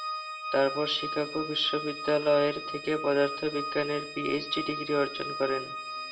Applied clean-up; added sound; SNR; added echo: none; Organ; 7 dB; reverberation time 0.6 s.